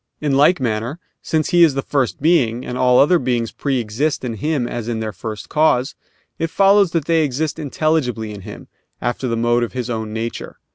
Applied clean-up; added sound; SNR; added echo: none; none; none; none.